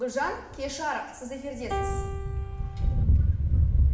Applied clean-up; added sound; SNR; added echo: none; Piano; 10 dB; reverberation time 1.0 s.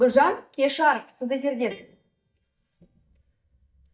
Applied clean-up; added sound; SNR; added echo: neural mask model DeepFilterNet 3.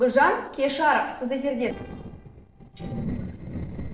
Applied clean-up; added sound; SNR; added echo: neural separator model SepFormer DNS4.